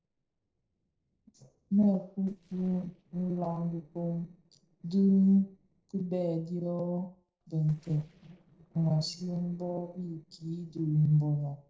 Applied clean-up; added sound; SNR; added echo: neural separator model SepFormer DNS4.